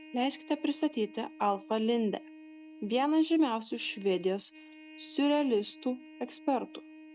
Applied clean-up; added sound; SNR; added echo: neural mask model RNNoise.